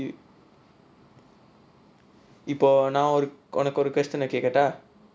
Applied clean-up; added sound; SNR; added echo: none; none; none; none.